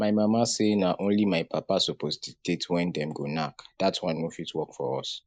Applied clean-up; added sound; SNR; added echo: neural mask model Resemble Enhance denoiser.